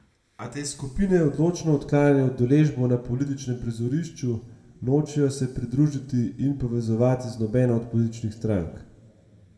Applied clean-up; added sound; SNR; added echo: none; none; none; reverberation time 1.6 s.